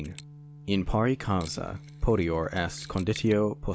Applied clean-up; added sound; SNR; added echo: none; Mechanisms + Organ; 17 dB; none.